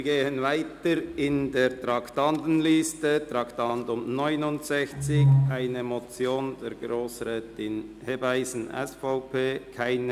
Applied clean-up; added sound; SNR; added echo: none; none; none; none.